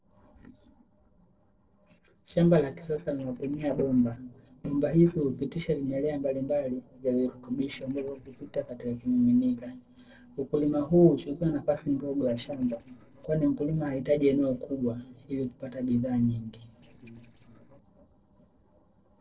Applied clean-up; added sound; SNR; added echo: neural separator model SepFormer DNS4.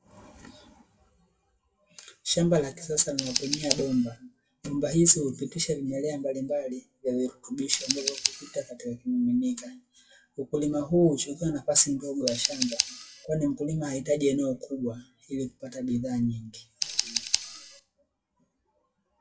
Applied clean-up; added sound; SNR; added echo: classical method WPE with log-MMSE.